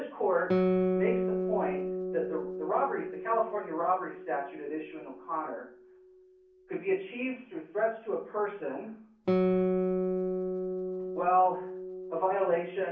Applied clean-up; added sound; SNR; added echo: none; Guitar; 1 dB; reverberation time 0.6 s.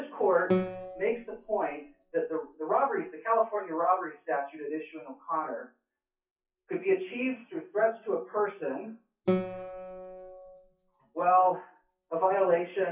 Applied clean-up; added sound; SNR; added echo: classical method WPE with log-MMSE.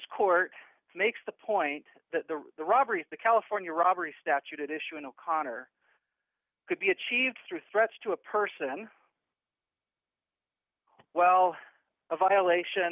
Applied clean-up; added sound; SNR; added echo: none; none; none; none.